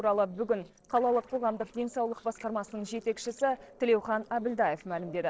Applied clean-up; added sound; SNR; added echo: neural separator model SepFormer DNS4.